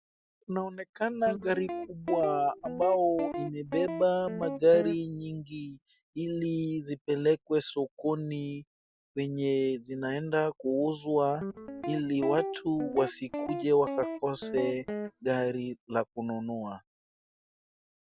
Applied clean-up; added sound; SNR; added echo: none; Guitar; 7 dB; none.